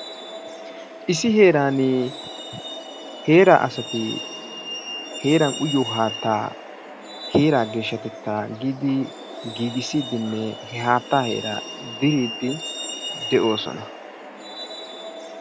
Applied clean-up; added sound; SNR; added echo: none; Truck; 11 dB; none.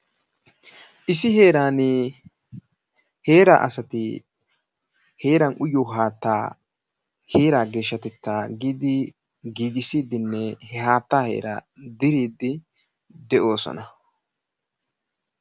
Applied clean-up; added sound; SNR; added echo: none; none; none; none.